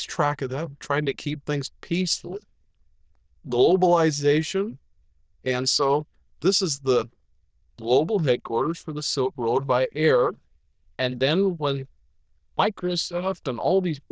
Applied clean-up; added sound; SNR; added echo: neural diffusion model UNIVERSE++.